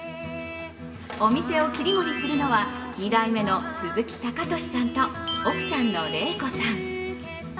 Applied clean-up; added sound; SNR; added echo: none; none; none; reverberation time 1.8 s.